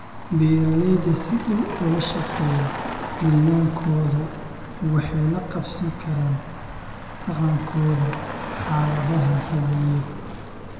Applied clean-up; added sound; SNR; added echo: none; Motor vehicle (road); 11 dB; reverberation time 1.5 s.